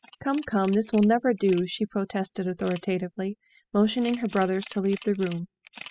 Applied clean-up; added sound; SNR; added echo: classical method spectral subtraction.